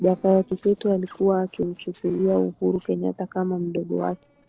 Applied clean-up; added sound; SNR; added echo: neural separator model SepFormer DNS4.